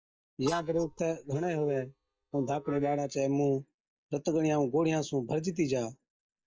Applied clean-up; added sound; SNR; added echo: neural mask model DeepFilterNet 3.